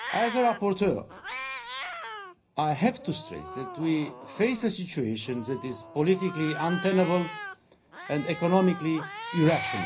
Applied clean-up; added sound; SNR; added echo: none; Cat; 11 dB; reverberation time 0.4 s.